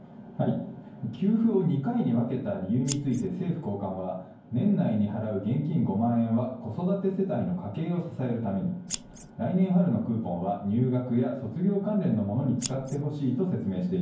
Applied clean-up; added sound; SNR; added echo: none; Scissors; 12 dB; reverberation time 0.9 s.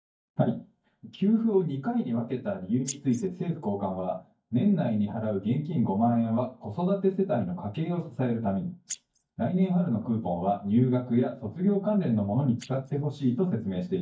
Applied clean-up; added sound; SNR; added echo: neural mask model DeepFilterNet 3.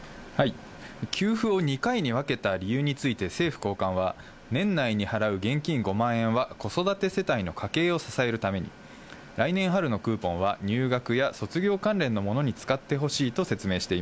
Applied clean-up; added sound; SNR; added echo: none; none; none; none.